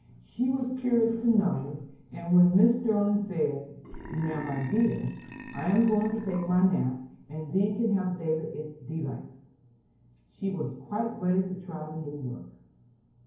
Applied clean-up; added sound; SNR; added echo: none; Burping, eructation; 14 dB; reverberation time 0.9 s.